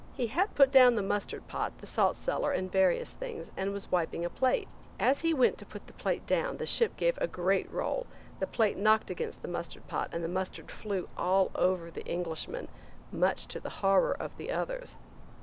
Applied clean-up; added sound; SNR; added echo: none; Insect; 12 dB; none.